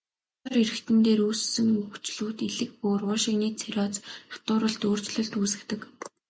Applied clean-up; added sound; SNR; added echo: none; none; none; none.